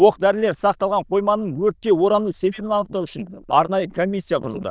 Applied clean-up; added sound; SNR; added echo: neural diffusion model UNIVERSE++.